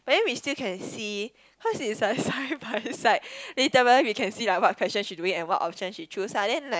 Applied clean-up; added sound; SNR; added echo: none; none; none; none.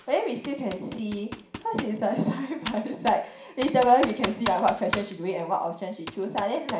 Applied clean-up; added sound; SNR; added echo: none; Computer keyboard; 11 dB; reverberation time 0.5 s.